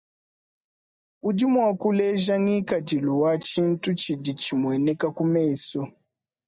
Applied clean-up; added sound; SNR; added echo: neural mask model DeepFilterNet 3.